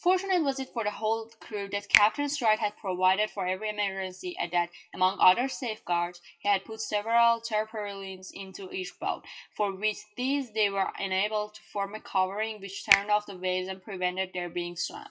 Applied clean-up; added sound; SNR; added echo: classical method WPE with log-MMSE.